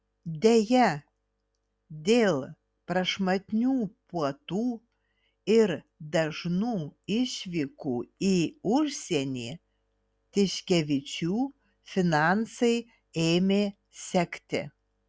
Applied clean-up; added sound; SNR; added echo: none; none; none; none.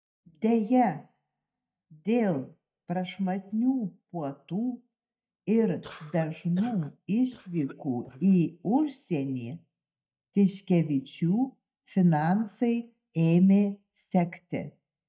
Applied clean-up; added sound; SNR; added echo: neural mask model DeepFilterNet 3.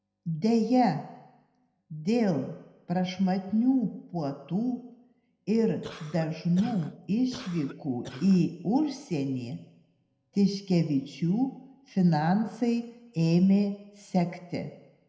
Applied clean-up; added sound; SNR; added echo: none; Cough; 17 dB; reverberation time 0.7 s.